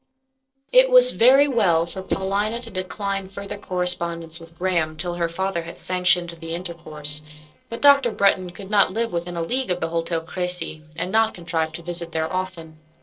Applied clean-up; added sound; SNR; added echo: neural separator model SepFormer DNS4.